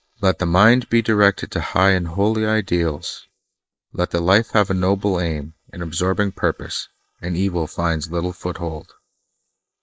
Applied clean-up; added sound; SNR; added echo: neural mask model Resemble Enhance denoiser.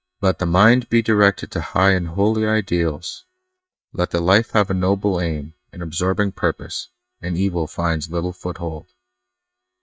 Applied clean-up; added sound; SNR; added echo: neural mask model DeepFilterNet 3.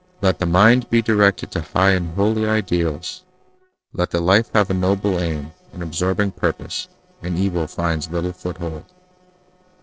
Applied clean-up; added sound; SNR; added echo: neural separator model SepFormer DNS4.